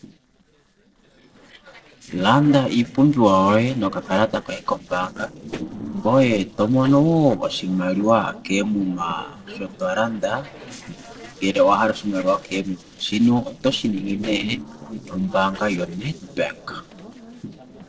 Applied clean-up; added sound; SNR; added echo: neural separator model SepFormer DNS4.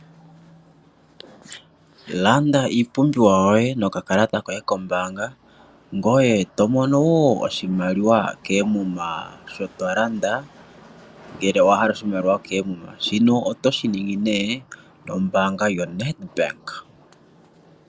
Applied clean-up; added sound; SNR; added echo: none; none; none; none.